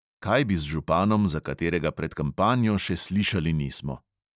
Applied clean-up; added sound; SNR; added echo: none; none; none; none.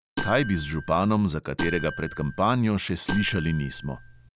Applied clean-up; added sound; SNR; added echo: none; Marimba, xylophone; 9 dB; none.